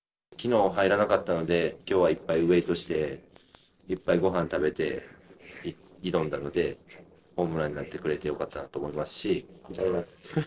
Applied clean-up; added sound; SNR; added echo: neural separator model SepFormer DNS4.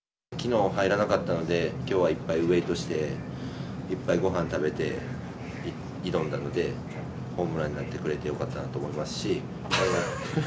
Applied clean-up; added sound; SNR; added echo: none; none; none; none.